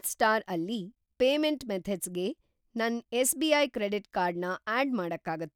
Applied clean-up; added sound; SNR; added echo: none; none; none; none.